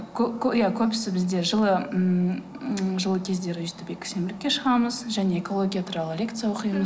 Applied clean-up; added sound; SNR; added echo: none; none; none; none.